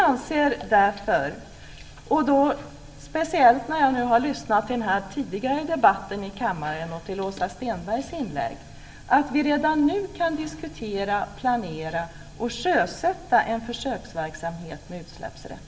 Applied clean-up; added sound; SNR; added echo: none; none; none; reverberation time 1.0 s.